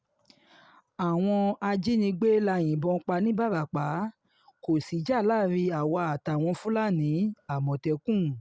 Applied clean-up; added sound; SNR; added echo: none; none; none; none.